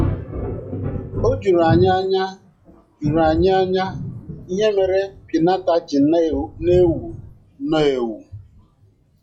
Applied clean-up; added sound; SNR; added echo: classical method log-MMSE.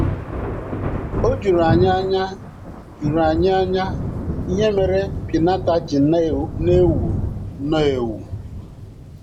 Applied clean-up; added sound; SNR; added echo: none; Thunder; 4 dB; none.